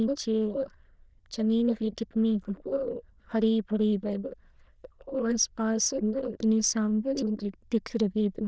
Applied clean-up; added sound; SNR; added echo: neural diffusion model UNIVERSE++.